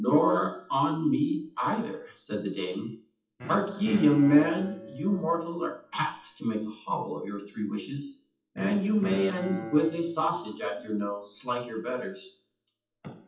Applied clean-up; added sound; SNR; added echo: classical method WPE with log-MMSE.